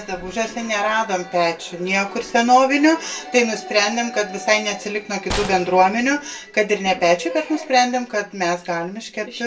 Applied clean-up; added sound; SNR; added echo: none; Gunshot, gunfire; 12 dB; reverberation time 0.2 s.